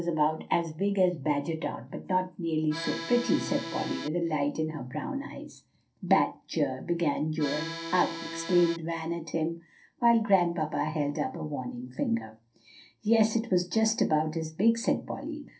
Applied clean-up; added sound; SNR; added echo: none; Accordion; 8 dB; reverberation time 0.3 s.